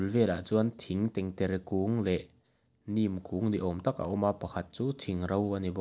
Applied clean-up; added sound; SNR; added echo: none; none; none; none.